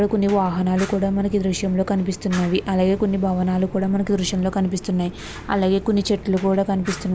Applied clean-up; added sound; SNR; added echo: none; Fire; 15 dB; none.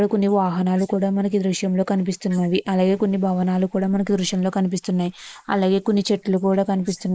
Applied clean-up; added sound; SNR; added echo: neural mask model Resemble Enhance denoiser.